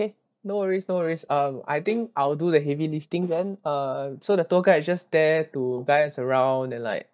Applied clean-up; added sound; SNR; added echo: neural mask model DeepFilterNet 3.